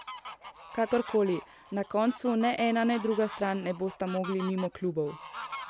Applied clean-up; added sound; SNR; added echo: none; Fowl; 14 dB; none.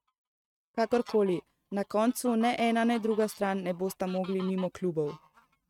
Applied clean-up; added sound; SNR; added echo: neural mask model RNNoise.